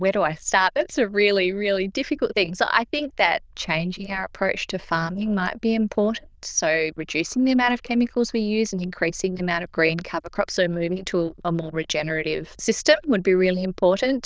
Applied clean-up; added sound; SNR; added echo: neural diffusion model UNIVERSE++.